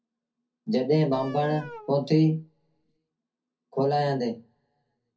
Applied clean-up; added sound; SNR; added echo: none; Wind instrument, woodwind instrument; 17 dB; reverberation time 0.3 s.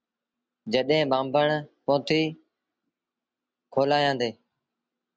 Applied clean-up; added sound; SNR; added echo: none; none; none; none.